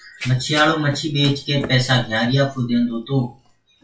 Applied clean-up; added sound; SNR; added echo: classical method WPE with log-MMSE.